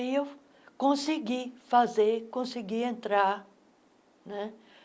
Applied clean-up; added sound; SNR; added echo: none; none; none; none.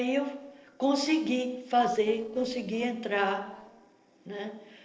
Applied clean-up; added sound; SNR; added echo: neural separator model SepFormer DNS4.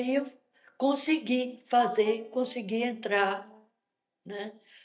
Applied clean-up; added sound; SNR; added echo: neural mask model DeepFilterNet 3.